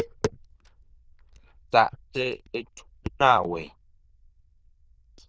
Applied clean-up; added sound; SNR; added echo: neural diffusion model UNIVERSE++.